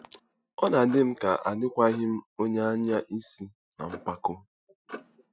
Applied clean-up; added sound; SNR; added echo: classical method Wiener filter.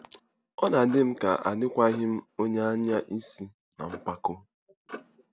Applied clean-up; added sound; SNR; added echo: none; Clock; 20 dB; none.